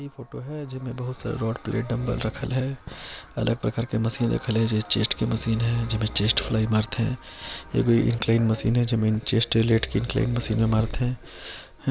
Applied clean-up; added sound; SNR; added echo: none; none; none; none.